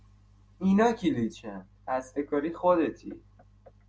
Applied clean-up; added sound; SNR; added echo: none; none; none; none.